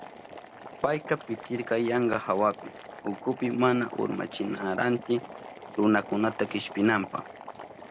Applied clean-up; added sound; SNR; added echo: none; Boiling; 15 dB; none.